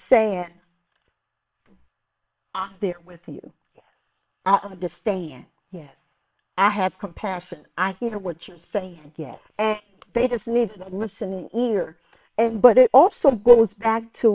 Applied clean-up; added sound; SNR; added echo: neural separator model SepFormer WHAM!.